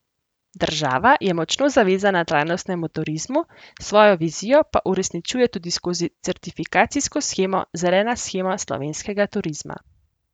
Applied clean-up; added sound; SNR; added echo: none; none; none; none.